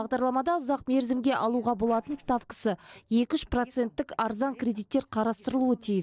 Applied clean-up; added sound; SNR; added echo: neural separator model SepFormer DNS4.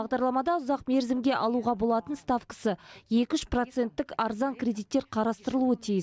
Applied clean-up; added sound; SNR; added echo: none; none; none; none.